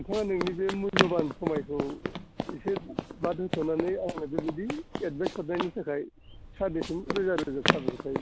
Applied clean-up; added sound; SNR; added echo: none; Run; 2 dB; none.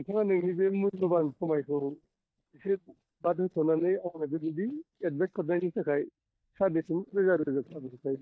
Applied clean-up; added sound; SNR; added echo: neural mask model DeepFilterNet 3.